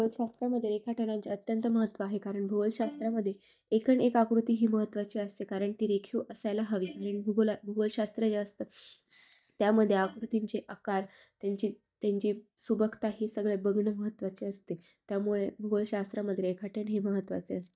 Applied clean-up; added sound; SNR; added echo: neural mask model DeepFilterNet 3.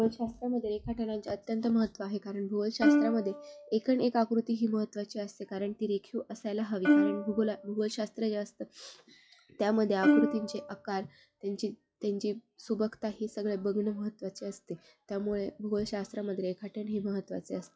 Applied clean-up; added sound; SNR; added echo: classical method WPE with log-MMSE.